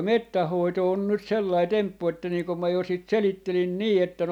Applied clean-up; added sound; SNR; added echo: none; none; none; none.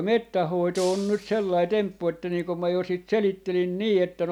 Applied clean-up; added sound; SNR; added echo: none; Shatter; 20 dB; none.